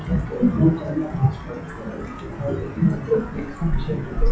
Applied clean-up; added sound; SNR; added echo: classical method WPE with log-MMSE.